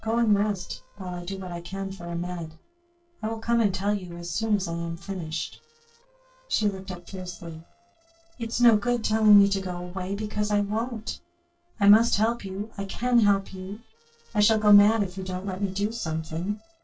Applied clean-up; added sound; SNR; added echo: neural separator model SepFormer DNS4.